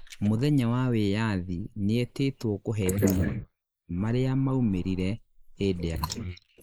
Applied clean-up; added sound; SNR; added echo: neural mask model Resemble Enhance denoiser.